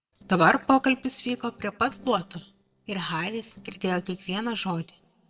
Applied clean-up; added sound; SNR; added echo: neural separator model SepFormer DNS4.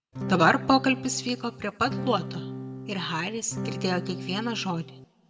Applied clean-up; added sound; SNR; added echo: none; Acoustic guitar / Strum; 8 dB; reverberation time 0.6 s.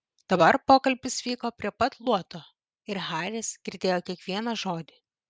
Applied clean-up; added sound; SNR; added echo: none; none; none; none.